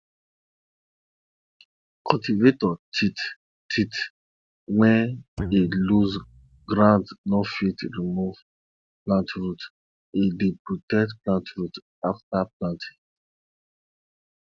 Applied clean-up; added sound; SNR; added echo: neural mask model RNNoise.